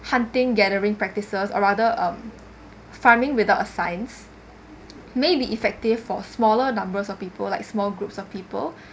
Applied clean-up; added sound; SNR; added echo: none; none; none; none.